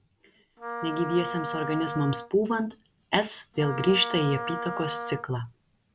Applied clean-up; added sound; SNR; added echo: none; Wind instrument, woodwind instrument; 7 dB; none.